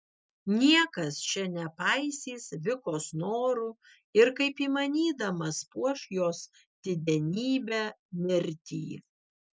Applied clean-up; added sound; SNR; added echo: none; none; none; none.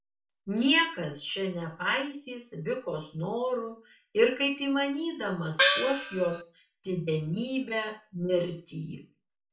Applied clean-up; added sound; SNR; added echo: none; Gong; -4 dB; reverberation time 0.3 s.